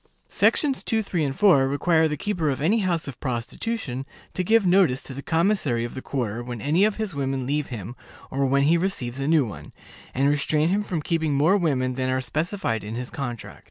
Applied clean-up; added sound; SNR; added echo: none; none; none; none.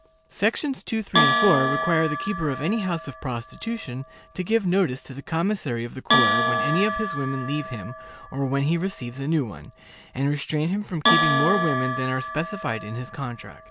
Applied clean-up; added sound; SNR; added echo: none; Bell; 2 dB; none.